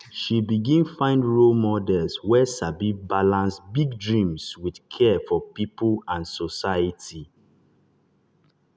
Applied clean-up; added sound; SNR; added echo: none; none; none; none.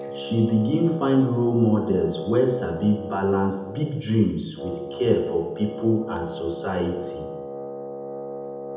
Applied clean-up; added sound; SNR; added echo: none; Wind instrument, woodwind instrument; 10 dB; reverberation time 0.8 s.